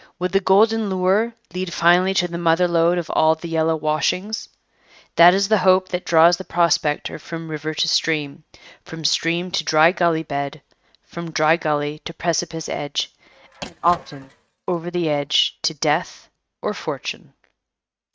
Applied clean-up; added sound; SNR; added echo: neural mask model RNNoise.